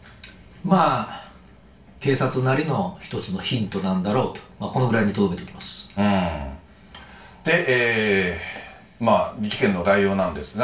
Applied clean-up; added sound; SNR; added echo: none; none; none; reverberation time 0.3 s.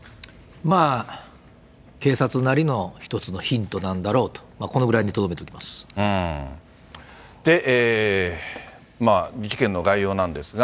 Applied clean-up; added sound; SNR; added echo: none; none; none; none.